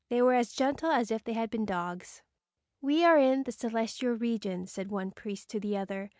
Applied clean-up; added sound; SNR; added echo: none; none; none; none.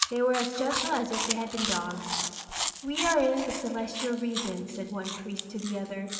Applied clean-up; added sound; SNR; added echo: none; Chewing, mastication; 4 dB; reverberation time 2.7 s.